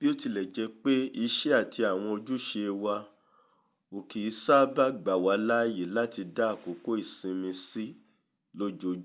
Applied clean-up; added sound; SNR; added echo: none; none; none; none.